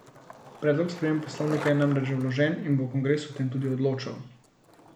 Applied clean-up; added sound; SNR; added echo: none; Skateboard; 16 dB; none.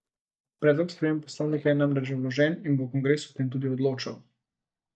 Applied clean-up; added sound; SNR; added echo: neural mask model DeepFilterNet 3.